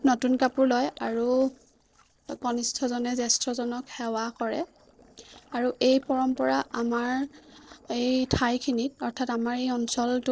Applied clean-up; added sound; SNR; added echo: neural separator model SepFormer DNS4.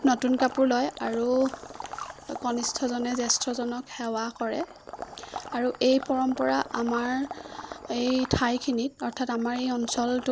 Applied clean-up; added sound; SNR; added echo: none; Water / Liquid; 14 dB; none.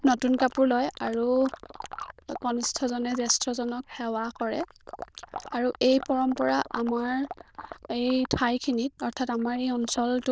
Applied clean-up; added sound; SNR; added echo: neural diffusion model UNIVERSE++.